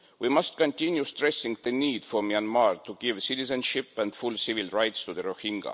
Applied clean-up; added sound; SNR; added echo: none; none; none; none.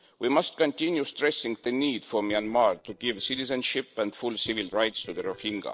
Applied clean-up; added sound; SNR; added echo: neural separator model SepFormer DNS4.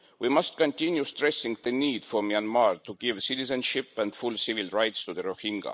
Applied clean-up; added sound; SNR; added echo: neural mask model Resemble Enhance denoiser.